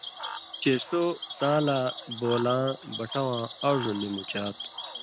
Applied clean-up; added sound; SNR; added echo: none; Cricket / Frog; 9 dB; none.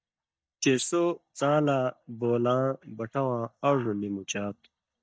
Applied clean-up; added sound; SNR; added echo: neural mask model DeepFilterNet 3.